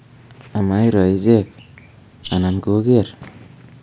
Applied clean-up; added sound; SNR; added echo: none; Rattle (instrument); 16 dB; none.